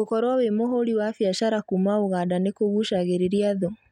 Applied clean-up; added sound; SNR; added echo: none; none; none; none.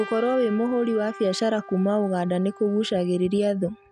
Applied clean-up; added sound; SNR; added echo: none; Trumpet; 18 dB; none.